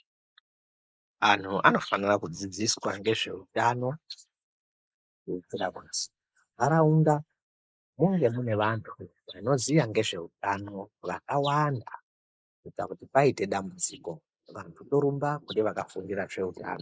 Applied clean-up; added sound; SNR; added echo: neural mask model Resemble Enhance denoiser.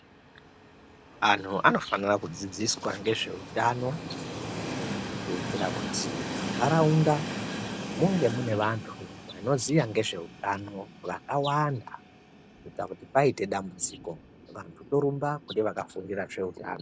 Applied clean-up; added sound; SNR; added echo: none; Train; 9 dB; none.